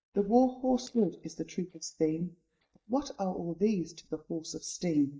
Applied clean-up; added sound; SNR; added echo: neural mask model DeepFilterNet 3.